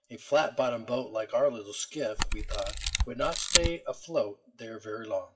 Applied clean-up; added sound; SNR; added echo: classical method WPE with log-MMSE.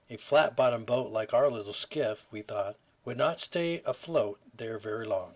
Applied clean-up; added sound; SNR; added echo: none; none; none; none.